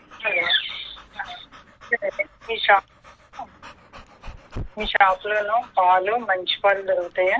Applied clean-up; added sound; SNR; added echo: none; Dog / Breathing; 19 dB; none.